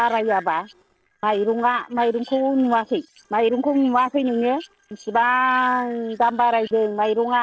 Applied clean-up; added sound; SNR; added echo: neural separator model SepFormer DNS4.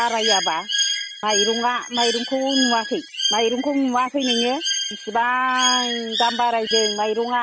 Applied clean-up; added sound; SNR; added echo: none; Bird; 3 dB; none.